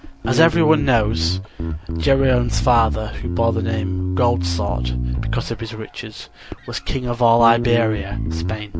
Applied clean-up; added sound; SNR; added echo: none; Bass guitar; 3 dB; none.